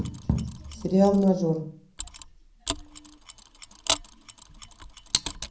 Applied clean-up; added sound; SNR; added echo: none; Mechanisms; 8 dB; reverberation time 0.5 s.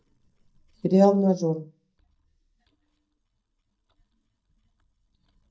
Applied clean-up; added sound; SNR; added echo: neural mask model DeepFilterNet 3.